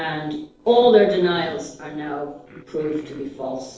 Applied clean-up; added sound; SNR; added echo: neural separator model SepFormer DNS4.